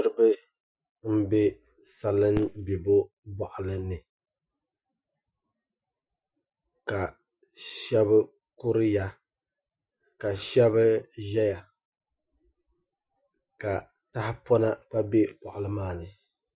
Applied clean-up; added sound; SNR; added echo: classical method Wiener filter.